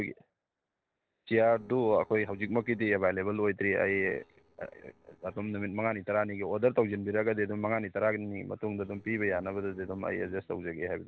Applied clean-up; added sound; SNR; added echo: neural separator model SepFormer DNS4.